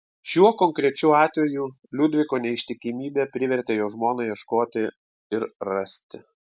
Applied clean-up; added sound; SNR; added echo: none; none; none; none.